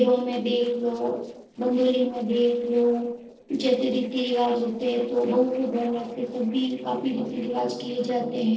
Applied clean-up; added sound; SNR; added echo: neural separator model SepFormer DNS4.